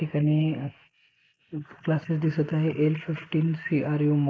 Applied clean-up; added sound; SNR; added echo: neural mask model Resemble Enhance denoiser.